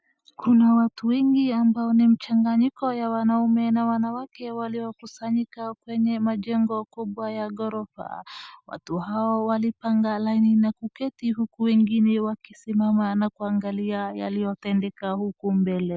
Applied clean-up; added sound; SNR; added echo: none; none; none; none.